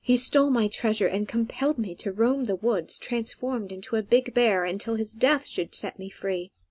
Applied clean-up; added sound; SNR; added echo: none; none; none; none.